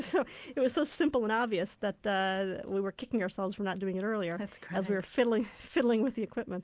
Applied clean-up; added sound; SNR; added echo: none; none; none; none.